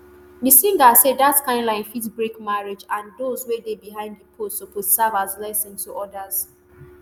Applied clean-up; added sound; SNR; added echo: none; none; none; none.